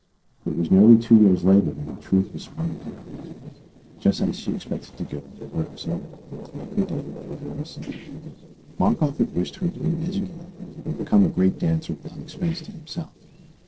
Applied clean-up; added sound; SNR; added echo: neural separator model SepFormer DNS4.